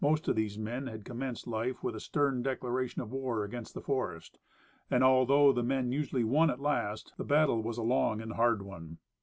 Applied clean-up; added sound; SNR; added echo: none; none; none; none.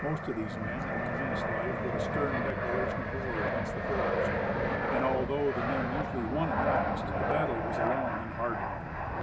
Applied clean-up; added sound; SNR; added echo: none; Fixed-wing aircraft, airplane; -4 dB; none.